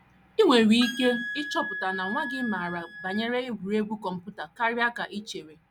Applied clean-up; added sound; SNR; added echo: none; Wind instrument, woodwind instrument; 8 dB; none.